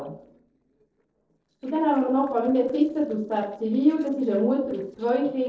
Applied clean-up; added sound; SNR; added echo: neural separator model SepFormer DNS4.